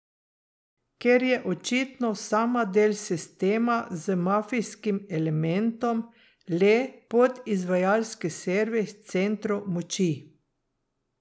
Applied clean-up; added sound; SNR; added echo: none; none; none; none.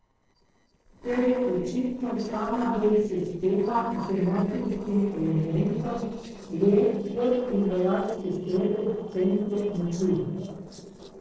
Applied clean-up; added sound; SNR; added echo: neural separator model SepFormer DNS4.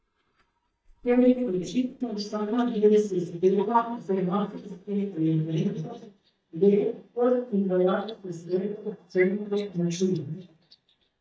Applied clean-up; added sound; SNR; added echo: neural mask model DeepFilterNet 3.